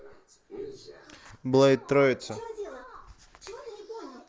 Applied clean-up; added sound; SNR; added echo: none; none; none; none.